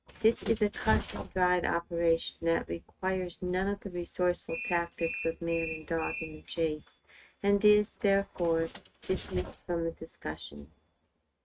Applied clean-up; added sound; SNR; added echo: neural mask model RNNoise.